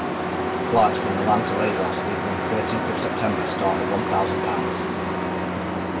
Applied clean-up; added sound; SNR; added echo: none; Truck; -2 dB; reverberation time 0.2 s.